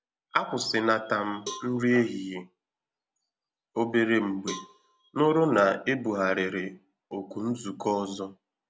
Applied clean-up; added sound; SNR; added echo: none; Cowbell; 17 dB; none.